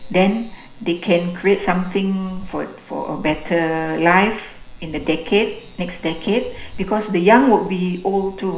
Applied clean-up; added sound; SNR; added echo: none; Cricket; 16 dB; reverberation time 0.5 s.